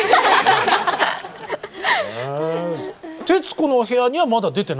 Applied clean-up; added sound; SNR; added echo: none; none; none; none.